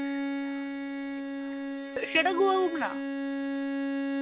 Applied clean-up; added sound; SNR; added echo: none; Bowed string instrument; 1 dB; none.